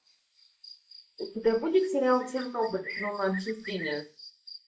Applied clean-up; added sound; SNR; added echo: neural mask model Resemble Enhance denoiser.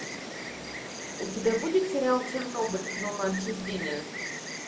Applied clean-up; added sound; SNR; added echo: none; Insect; 6 dB; none.